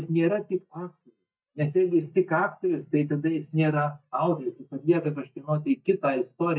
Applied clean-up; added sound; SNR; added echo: neural mask model DeepFilterNet 3.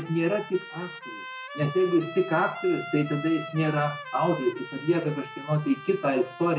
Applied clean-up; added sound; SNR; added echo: none; Trumpet; 13 dB; none.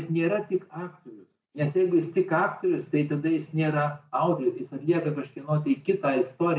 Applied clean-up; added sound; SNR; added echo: none; none; none; none.